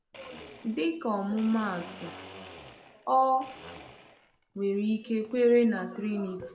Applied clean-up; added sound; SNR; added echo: none; Domestic sounds, home sounds; 20 dB; none.